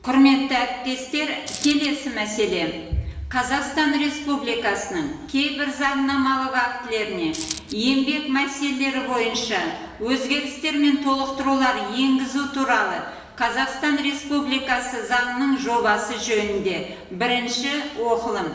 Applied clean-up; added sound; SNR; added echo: none; Coin (dropping); 9 dB; reverberation time 1.0 s.